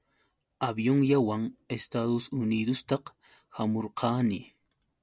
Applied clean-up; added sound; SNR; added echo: none; none; none; none.